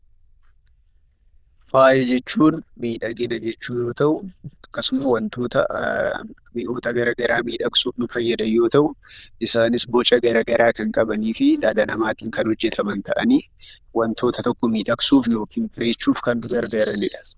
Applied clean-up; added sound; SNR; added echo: neural diffusion model UNIVERSE++.